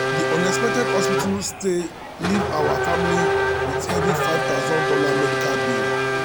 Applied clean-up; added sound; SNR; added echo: none; Race car, auto racing / Accelerating, revving, vroom; -4 dB; none.